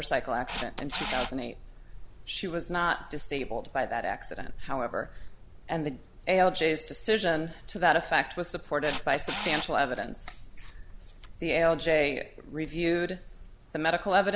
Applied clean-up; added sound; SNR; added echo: none; Camera; 15 dB; none.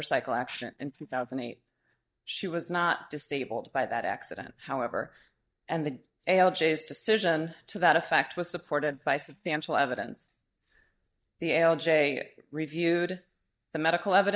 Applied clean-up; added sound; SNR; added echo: neural mask model DeepFilterNet 3.